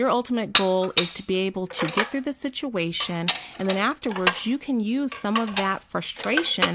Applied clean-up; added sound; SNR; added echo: none; Dishes, pots, and pans; 3 dB; none.